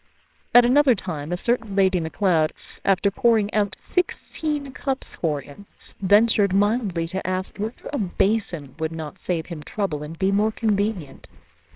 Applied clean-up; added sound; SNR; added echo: neural separator model SepFormer WHAMR!.